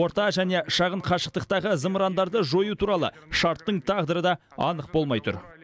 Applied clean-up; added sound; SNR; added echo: none; none; none; none.